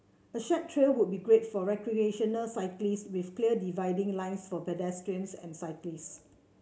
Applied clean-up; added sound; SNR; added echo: none; none; none; none.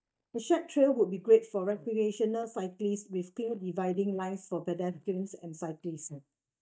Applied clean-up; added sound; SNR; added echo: neural mask model DeepFilterNet 3.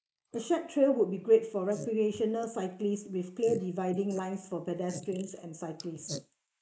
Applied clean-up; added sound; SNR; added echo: neural mask model Resemble Enhance denoiser.